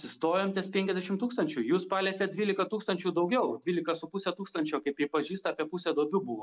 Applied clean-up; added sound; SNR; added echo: neural mask model Resemble Enhance denoiser.